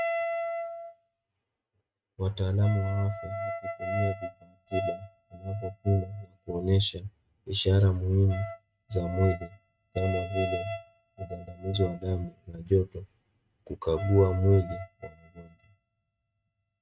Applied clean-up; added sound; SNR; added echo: neural mask model RNNoise.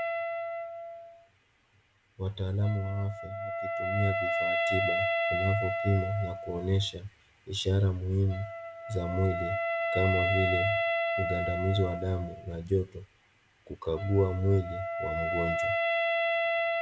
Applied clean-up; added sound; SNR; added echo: none; Wind instrument, woodwind instrument; 1 dB; none.